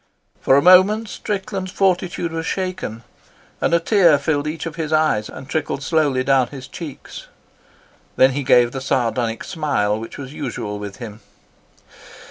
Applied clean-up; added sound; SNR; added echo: none; none; none; none.